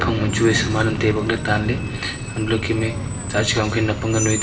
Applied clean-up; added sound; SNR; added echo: none; Screech; 5 dB; reverberation time 1.6 s.